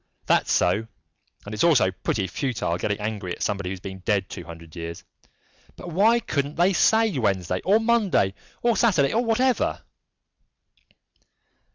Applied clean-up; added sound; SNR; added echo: none; none; none; none.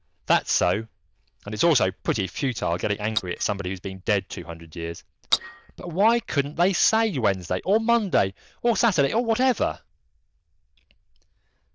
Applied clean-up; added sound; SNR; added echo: neural diffusion model UNIVERSE++.